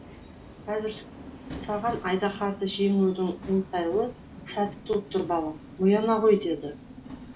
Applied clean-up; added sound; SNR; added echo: none; Subway, metro, underground; 15 dB; reverberation time 0.2 s.